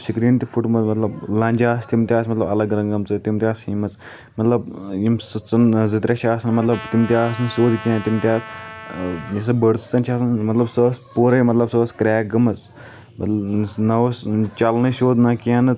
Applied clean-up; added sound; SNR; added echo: none; Trumpet; 16 dB; none.